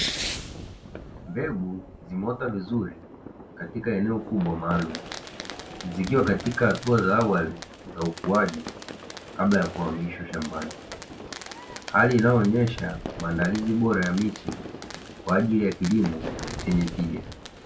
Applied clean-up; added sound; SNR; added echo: none; Fireworks; 11 dB; none.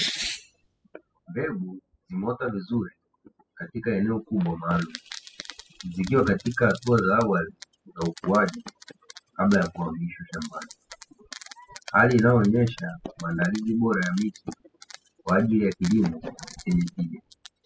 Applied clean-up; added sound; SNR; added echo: classical method spectral subtraction.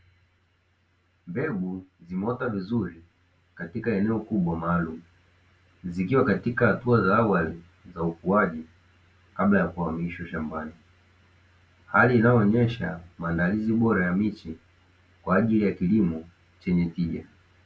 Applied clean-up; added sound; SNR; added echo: none; none; none; none.